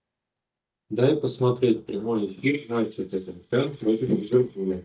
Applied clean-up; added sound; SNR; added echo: neural mask model DeepFilterNet 3.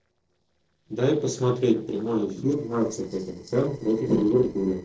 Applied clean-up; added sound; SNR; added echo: neural separator model SepFormer DNS4.